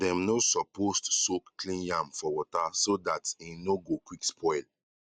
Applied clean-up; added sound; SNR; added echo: none; none; none; none.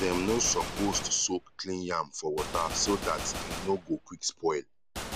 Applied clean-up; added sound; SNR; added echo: none; Gunshot, gunfire; 7 dB; none.